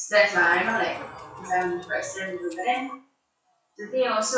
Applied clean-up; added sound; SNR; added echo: classical method WPE with log-MMSE.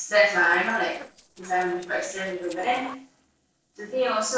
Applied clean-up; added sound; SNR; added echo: neural separator model SepFormer DNS4.